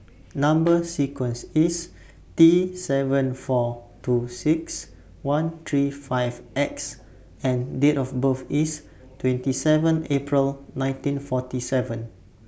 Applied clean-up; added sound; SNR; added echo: none; none; none; none.